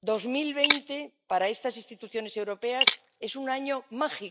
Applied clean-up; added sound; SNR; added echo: neural mask model Resemble Enhance denoiser.